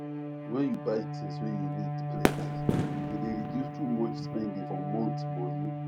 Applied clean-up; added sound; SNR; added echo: none; Fireworks + Bowed string instrument; -2 dB; none.